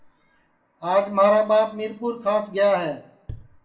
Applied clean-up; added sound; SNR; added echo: none; none; none; reverberation time 0.4 s.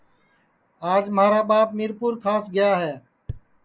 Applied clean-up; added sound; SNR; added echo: none; none; none; none.